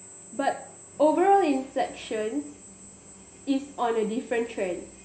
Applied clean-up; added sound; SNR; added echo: none; Drill; 18 dB; none.